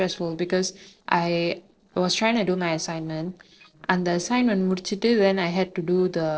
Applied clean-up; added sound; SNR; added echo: neural separator model SepFormer DNS4.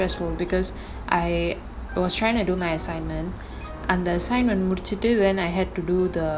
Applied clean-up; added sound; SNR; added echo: none; Piano; 18 dB; none.